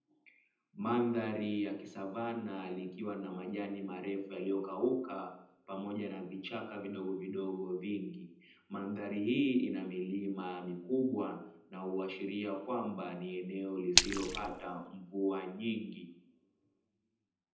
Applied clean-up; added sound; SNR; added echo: none; Splash, splatter; -5 dB; reverberation time 0.8 s.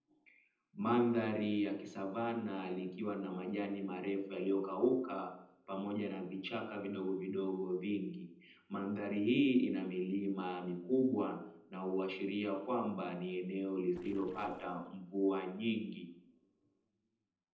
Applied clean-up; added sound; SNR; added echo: neural separator model SepFormer DNS4.